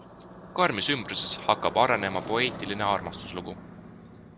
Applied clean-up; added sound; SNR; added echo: none; Motorcycle; 12 dB; none.